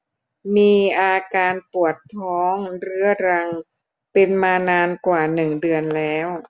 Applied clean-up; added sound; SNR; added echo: none; none; none; none.